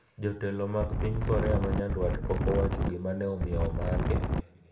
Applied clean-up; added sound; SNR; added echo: none; Wind; -3 dB; reverberation time 2.0 s.